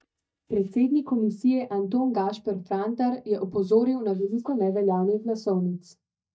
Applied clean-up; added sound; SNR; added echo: neural mask model DeepFilterNet 3.